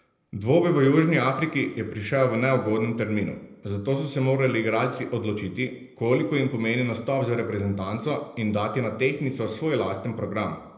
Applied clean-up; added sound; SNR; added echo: none; none; none; reverberation time 0.7 s.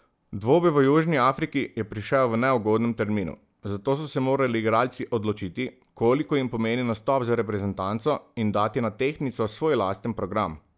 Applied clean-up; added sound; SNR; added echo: none; none; none; none.